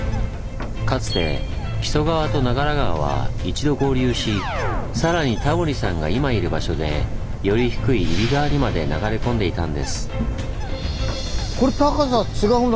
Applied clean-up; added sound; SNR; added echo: none; Bird; 3 dB; none.